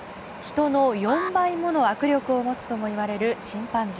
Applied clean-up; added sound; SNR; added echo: none; Alarm + Wind; 12 dB; none.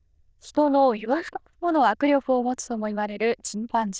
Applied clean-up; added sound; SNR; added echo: neural diffusion model UNIVERSE++.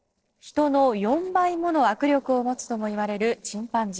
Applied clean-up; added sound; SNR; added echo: neural separator model SepFormer DNS4.